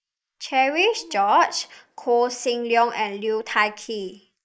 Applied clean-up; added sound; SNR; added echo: neural mask model Resemble Enhance denoiser.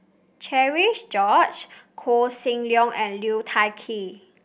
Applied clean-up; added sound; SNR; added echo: none; none; none; none.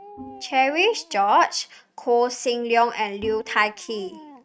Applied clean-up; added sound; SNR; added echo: neural mask model RNNoise.